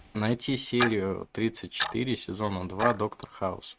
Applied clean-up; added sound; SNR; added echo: neural mask model RNNoise.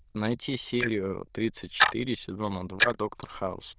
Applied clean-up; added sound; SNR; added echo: neural diffusion model UNIVERSE++.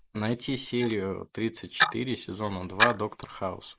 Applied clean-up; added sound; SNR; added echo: neural mask model Resemble Enhance denoiser.